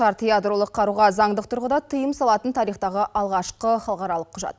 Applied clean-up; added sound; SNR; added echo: none; none; none; none.